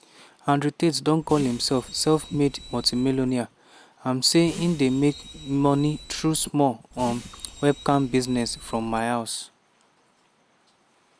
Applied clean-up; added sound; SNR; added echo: none; Bus; 17 dB; none.